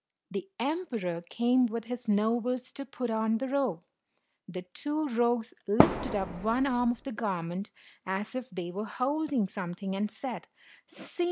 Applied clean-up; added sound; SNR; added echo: none; Fireworks; -2 dB; none.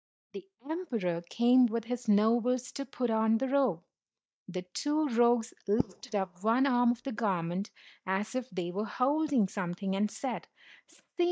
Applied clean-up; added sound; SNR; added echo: neural mask model DeepFilterNet 3.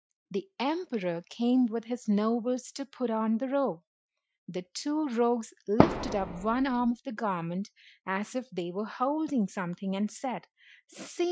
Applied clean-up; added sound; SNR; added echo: classical method Wiener filter.